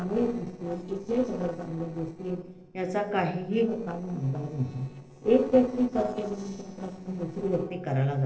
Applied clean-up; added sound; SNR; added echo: neural separator model SepFormer DNS4.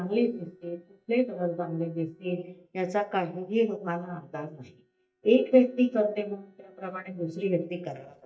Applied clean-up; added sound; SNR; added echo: neural mask model DeepFilterNet 3.